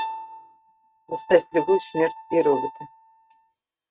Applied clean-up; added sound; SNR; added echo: neural mask model RNNoise.